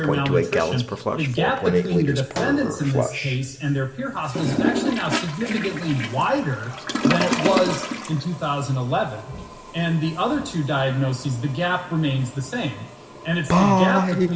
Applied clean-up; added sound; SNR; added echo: none; Toilet flush; 1 dB; reverberation time 2.9 s.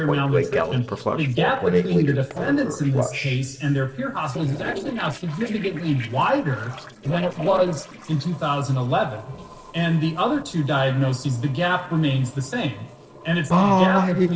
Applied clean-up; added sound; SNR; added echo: neural separator model SepFormer DNS4.